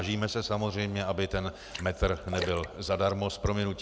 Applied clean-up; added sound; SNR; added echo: none; Splash, splatter; 13 dB; none.